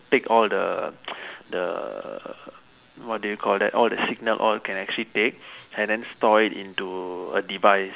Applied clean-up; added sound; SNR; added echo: none; none; none; none.